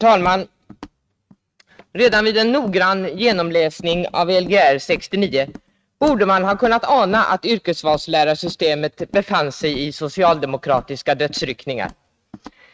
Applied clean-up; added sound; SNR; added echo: neural mask model RNNoise.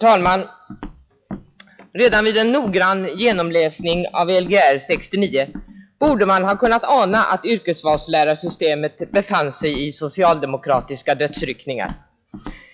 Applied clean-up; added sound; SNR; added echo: classical method log-MMSE.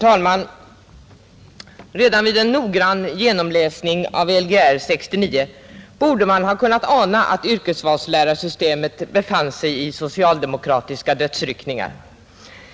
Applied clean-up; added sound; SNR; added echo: none; none; none; none.